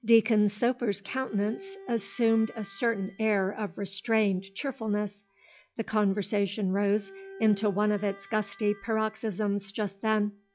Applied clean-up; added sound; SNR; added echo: classical method log-MMSE.